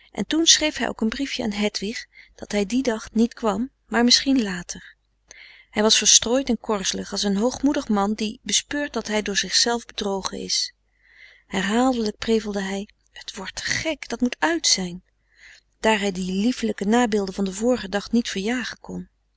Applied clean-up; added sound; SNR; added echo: none; none; none; none.